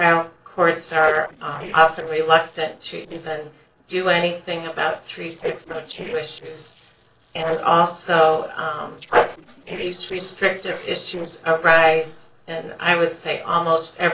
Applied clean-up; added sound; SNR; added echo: neural separator model SepFormer DNS4.